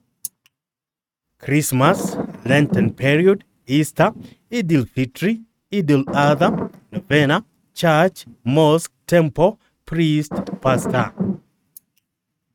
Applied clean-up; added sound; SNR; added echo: neural mask model RNNoise.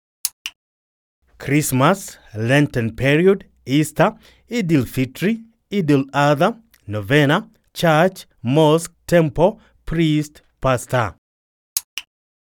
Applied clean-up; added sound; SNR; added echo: none; none; none; none.